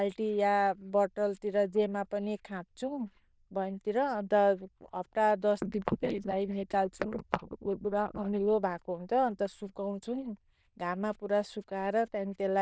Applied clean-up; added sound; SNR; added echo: neural diffusion model UNIVERSE++.